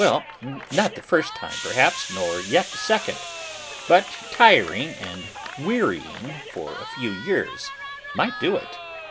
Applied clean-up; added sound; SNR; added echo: none; Hiss + Cheering; 11 dB; none.